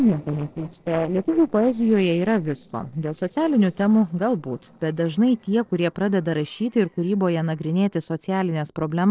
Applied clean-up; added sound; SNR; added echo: neural separator model SepFormer DNS4.